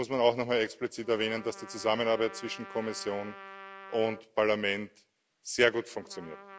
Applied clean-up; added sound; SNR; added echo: none; Trumpet; 18 dB; none.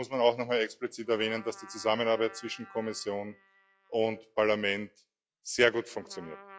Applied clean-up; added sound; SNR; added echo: classical method log-MMSE.